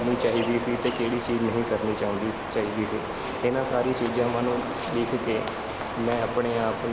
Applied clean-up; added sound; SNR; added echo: none; Chirp, tweet; 20 dB; none.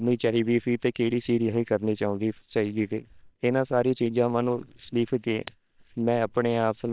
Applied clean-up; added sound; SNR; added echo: neural separator model SepFormer WHAM!.